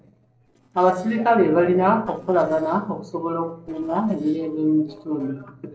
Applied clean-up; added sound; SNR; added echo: neural separator model SepFormer DNS4.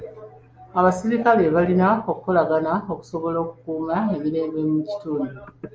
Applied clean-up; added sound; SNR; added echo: none; none; none; none.